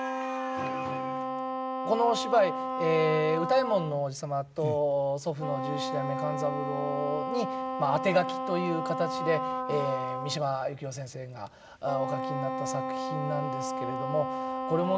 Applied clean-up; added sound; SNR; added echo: none; Wind instrument, woodwind instrument; 3 dB; none.